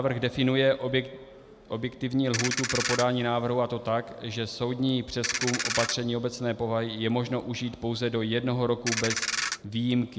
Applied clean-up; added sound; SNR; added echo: none; Ratchet, pawl; 2 dB; none.